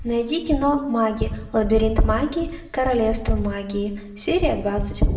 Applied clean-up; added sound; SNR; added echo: none; none; none; reverberation time 0.7 s.